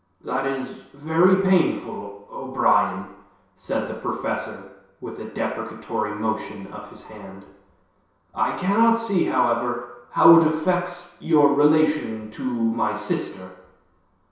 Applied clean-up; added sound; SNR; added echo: none; none; none; reverberation time 0.7 s.